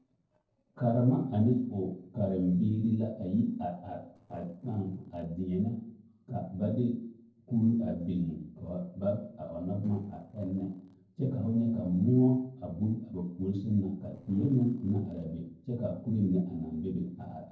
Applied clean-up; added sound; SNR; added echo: neural separator model SepFormer DNS4.